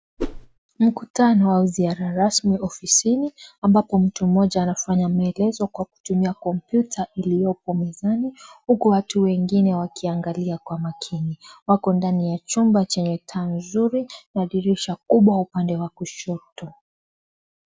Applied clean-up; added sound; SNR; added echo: none; Whoosh, swoosh, swish; 7 dB; none.